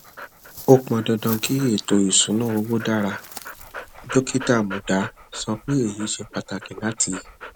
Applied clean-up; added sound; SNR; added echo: none; Dog; 15 dB; none.